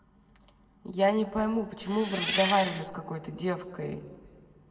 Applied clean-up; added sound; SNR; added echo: none; Engine; 0 dB; reverberation time 1.8 s.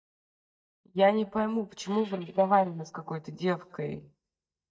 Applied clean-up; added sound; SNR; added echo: neural mask model DeepFilterNet 3.